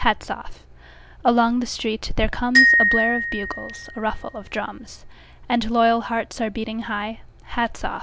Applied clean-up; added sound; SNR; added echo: none; Glockenspiel; -2 dB; none.